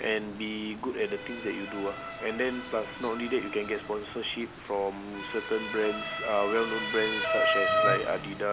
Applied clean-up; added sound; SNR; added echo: none; Motor vehicle (road) / Siren; 2 dB; none.